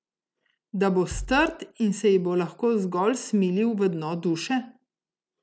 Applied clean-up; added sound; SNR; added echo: none; Bass drum; 16 dB; none.